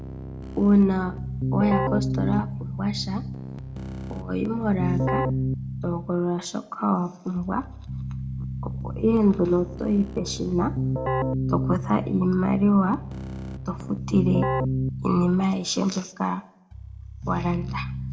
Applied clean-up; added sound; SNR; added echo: none; Keyboard (musical); 4 dB; reverberation time 0.5 s.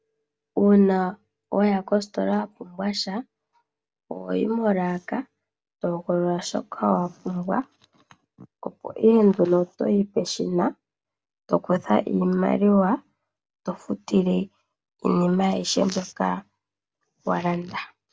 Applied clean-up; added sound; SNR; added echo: none; none; none; none.